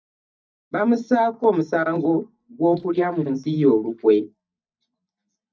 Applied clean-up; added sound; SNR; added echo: neural mask model DeepFilterNet 3.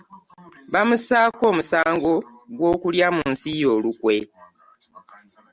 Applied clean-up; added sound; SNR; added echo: none; none; none; none.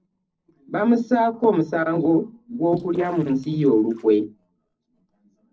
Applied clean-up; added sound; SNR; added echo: neural separator model SepFormer DNS4.